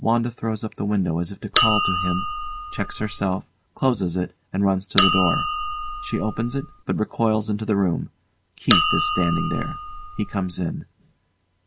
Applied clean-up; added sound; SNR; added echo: none; Chink, clink; 0 dB; none.